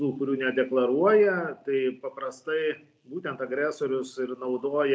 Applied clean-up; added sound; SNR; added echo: none; none; none; none.